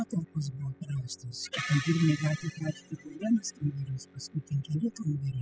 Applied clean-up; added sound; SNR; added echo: classical method spectral subtraction.